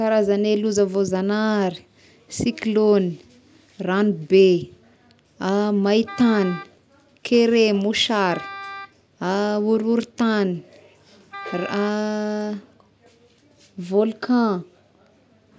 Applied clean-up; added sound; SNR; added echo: none; Wind instrument, woodwind instrument; 16 dB; none.